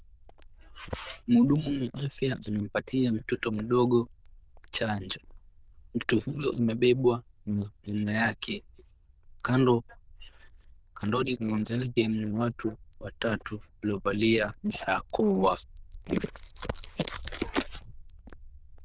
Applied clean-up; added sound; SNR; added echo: neural diffusion model UNIVERSE++.